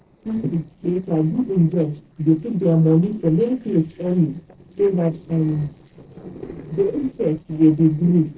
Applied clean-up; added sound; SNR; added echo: neural separator model SepFormer DNS4.